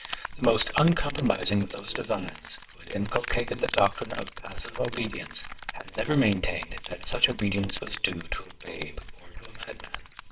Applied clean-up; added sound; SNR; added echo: neural separator model SepFormer WHAMR!.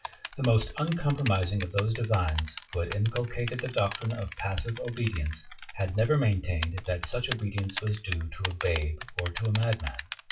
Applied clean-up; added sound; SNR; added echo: classical method WPE with log-MMSE.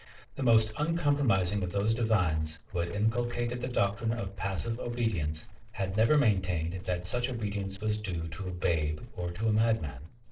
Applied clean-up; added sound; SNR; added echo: neural separator model SepFormer DNS4.